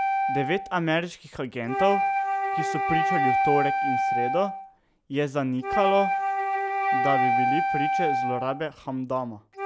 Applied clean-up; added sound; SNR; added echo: none; Wind instrument, woodwind instrument; -3 dB; none.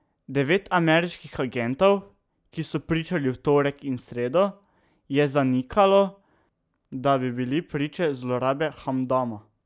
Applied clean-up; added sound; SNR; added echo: none; none; none; none.